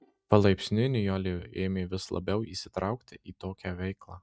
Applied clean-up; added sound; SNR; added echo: neural mask model DeepFilterNet 3.